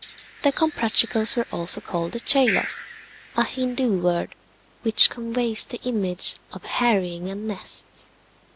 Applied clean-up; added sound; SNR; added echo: none; Bird; 12 dB; none.